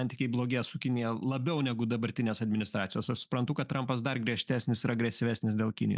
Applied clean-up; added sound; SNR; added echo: none; none; none; none.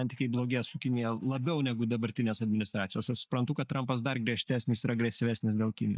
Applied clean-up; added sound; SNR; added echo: neural mask model DeepFilterNet 3.